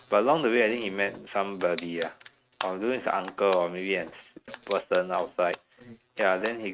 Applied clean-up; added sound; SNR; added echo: neural mask model RNNoise.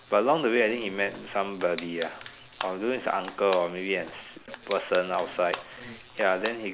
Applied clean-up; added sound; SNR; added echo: none; Crushing; 15 dB; none.